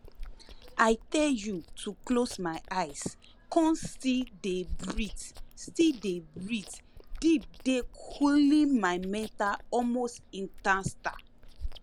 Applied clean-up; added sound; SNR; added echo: none; Chewing, mastication; 13 dB; none.